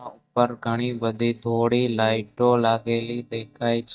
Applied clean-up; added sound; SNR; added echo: neural mask model DeepFilterNet 3.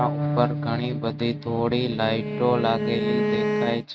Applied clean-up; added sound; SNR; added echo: neural mask model RNNoise.